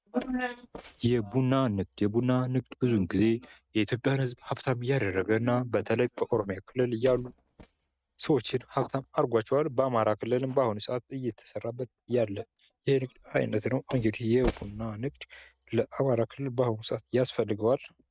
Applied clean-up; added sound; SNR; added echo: neural mask model RNNoise.